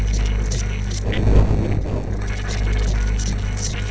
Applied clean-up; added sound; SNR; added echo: neural separator model SepFormer DNS4.